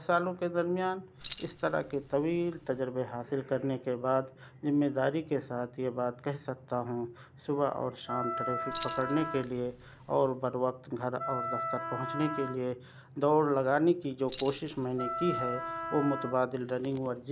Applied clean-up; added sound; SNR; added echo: none; Keys jangling + Wind instrument, woodwind instrument; 5 dB; none.